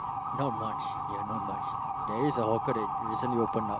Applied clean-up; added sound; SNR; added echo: none; Motor vehicle (road) / Siren; -1 dB; none.